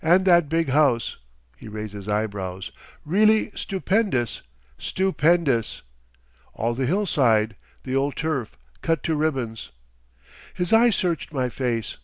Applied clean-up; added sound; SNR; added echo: none; none; none; none.